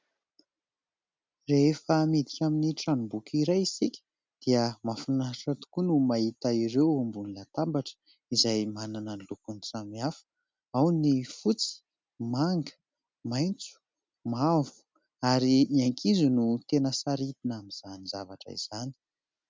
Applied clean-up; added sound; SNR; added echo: none; none; none; none.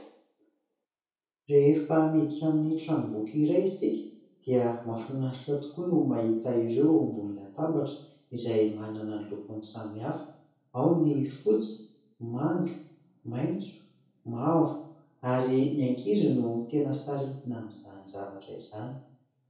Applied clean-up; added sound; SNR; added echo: none; none; none; reverberation time 0.6 s.